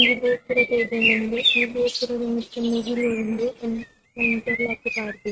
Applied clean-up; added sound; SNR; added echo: neural mask model RNNoise.